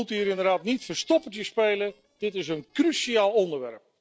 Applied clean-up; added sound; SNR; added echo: neural separator model SepFormer DNS4.